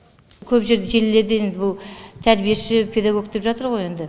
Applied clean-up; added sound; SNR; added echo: none; none; none; none.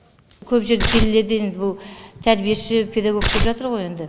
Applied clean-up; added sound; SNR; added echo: none; Tearing; -1 dB; none.